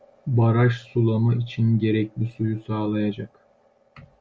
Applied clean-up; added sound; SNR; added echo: none; none; none; none.